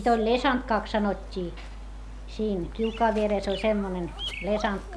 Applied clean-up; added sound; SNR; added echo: none; Bird vocalization, bird call, bird song; 16 dB; none.